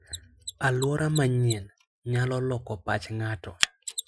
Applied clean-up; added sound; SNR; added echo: classical method Wiener filter.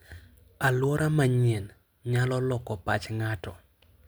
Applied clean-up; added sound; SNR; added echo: none; none; none; none.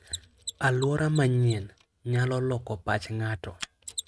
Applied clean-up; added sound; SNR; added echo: neural mask model RNNoise.